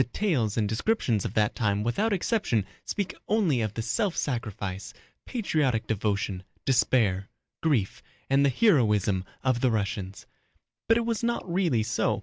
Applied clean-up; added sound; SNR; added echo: none; none; none; none.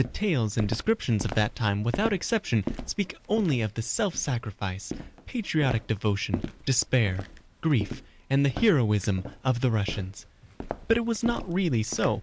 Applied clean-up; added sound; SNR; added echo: none; Walk, footsteps; 12 dB; none.